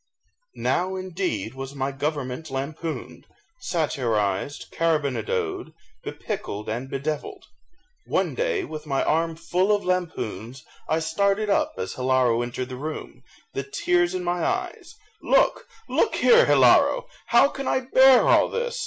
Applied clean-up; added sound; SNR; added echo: none; none; none; none.